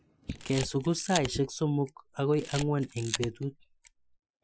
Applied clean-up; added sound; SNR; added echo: classical method Wiener filter.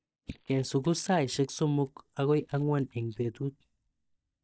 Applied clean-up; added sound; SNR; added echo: neural mask model DeepFilterNet 3.